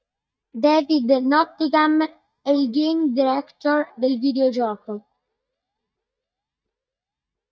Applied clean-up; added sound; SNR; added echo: neural mask model DeepFilterNet 3.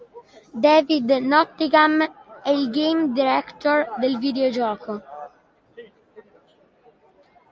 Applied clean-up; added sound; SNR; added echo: none; none; none; none.